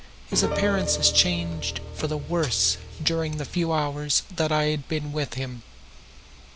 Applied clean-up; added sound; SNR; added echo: none; Piano; 7 dB; none.